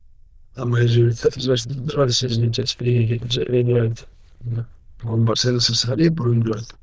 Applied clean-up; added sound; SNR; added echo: neural diffusion model UNIVERSE++.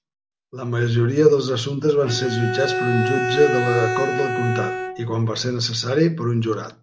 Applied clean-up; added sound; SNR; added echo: none; Bowed string instrument; 3 dB; none.